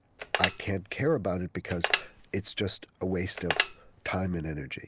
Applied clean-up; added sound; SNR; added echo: none; Telephone; 3 dB; none.